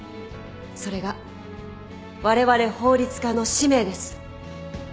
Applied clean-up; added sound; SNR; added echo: none; none; none; none.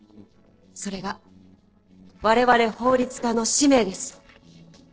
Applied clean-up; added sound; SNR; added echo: neural separator model SepFormer DNS4.